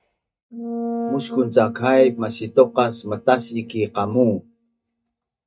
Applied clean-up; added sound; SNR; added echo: neural mask model DeepFilterNet 3.